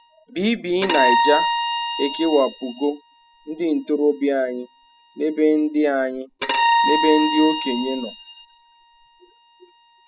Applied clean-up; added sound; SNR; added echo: classical method spectral subtraction.